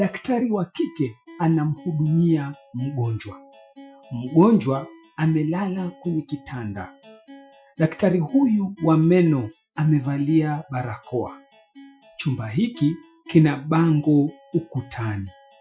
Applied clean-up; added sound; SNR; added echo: classical method Wiener filter.